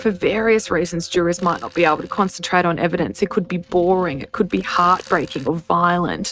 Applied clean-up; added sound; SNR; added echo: neural mask model RNNoise.